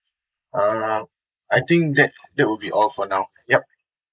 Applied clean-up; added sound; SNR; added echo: neural mask model Resemble Enhance denoiser.